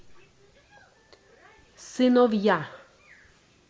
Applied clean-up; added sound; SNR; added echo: none; none; none; none.